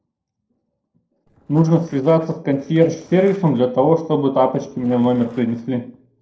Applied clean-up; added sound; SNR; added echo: neural separator model SepFormer DNS4.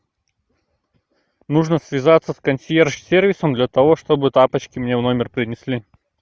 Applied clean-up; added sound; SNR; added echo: none; none; none; none.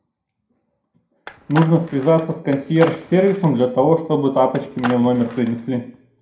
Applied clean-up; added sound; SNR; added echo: none; Skateboard; 13 dB; reverberation time 0.4 s.